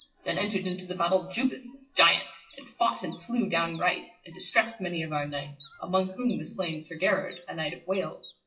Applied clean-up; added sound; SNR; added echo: classical method WPE with log-MMSE.